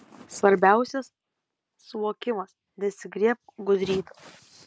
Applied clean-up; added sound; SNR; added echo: none; none; none; none.